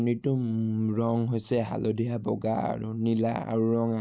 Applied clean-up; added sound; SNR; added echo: none; none; none; none.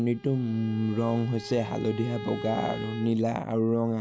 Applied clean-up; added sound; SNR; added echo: none; Bowed string instrument; 15 dB; none.